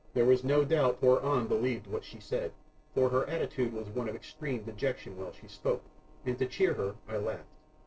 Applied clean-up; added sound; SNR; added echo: neural separator model SepFormer DNS4.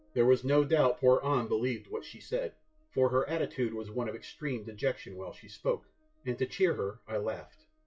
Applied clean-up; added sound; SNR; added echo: classical method WPE with log-MMSE.